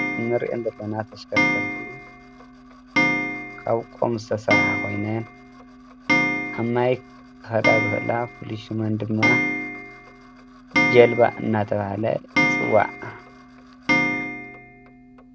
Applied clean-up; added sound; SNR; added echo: none; Clock; 0 dB; none.